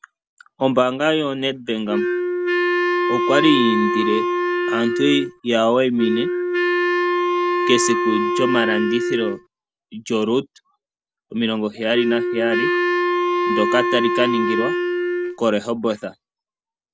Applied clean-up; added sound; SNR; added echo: none; Wind instrument, woodwind instrument; -2 dB; none.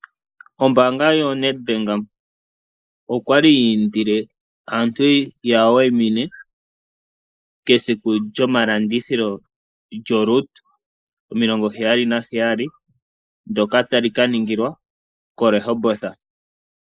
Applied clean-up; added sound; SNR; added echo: neural mask model Resemble Enhance denoiser.